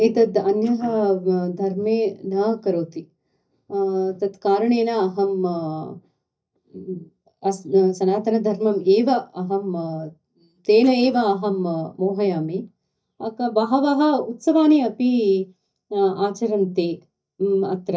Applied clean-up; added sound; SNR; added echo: neural mask model DeepFilterNet 3.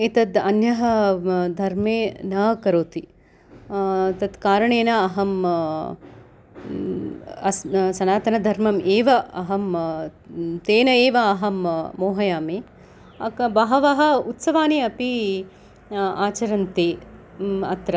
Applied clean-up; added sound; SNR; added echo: none; none; none; none.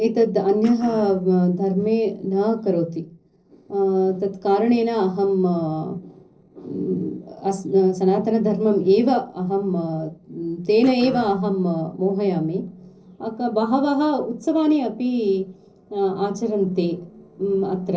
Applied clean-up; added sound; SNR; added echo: neural separator model SepFormer DNS4.